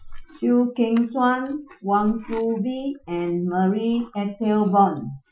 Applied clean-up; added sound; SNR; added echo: classical method Wiener filter.